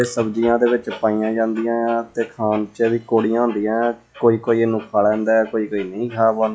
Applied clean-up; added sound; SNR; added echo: classical method log-MMSE.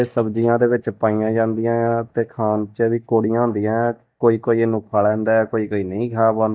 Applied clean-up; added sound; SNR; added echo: neural mask model DeepFilterNet 3.